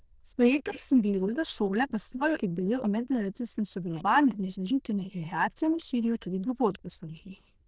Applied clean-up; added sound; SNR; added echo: neural diffusion model UNIVERSE++.